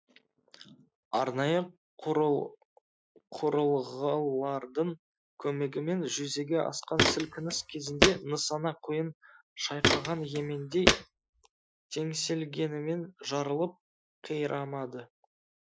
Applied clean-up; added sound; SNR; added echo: classical method Wiener filter.